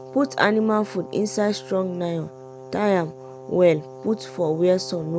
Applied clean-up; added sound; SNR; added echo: none; Brass instrument; 16 dB; none.